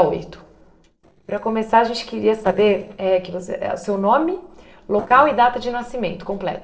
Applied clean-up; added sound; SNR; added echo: neural separator model SepFormer DNS4.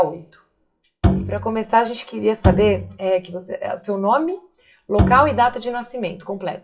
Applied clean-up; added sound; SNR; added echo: classical method WPE with log-MMSE.